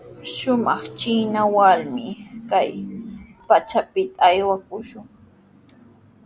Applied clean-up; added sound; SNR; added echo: none; none; none; none.